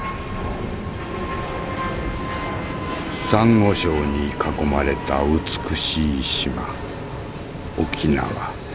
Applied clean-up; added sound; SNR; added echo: none; none; none; none.